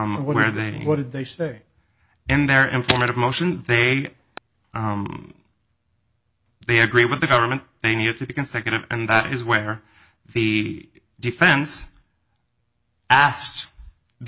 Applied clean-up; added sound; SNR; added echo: none; Fire; 7 dB; none.